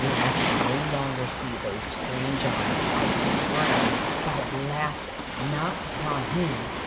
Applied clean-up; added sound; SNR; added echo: none; Waves, surf; -4 dB; reverberation time 2.1 s.